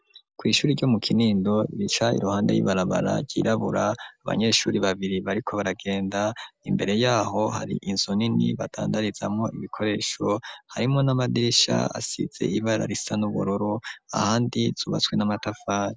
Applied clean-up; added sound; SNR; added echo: none; none; none; none.